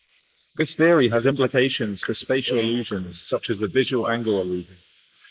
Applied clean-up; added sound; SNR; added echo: neural mask model Resemble Enhance denoiser.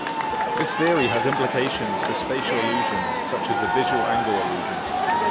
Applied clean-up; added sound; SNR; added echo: none; Crowd / Cheering; -3 dB; none.